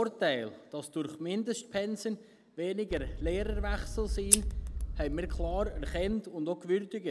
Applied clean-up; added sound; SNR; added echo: none; Scissors; -2 dB; none.